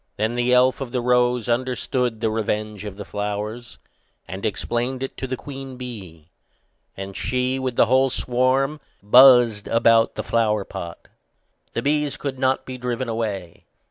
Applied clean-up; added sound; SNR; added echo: none; none; none; none.